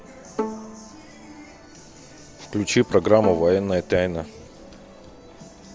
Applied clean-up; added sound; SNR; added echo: none; Bowed string instrument; 11 dB; none.